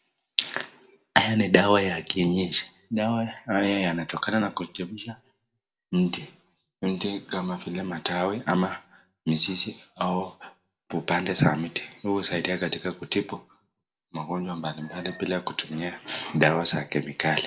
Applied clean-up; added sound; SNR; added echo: none; none; none; reverberation time 0.3 s.